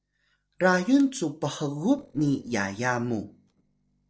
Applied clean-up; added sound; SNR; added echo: neural separator model SepFormer DNS4.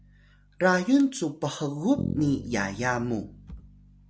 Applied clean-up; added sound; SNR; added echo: none; Bass guitar; 12 dB; none.